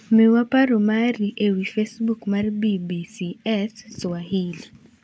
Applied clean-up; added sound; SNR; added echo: none; none; none; none.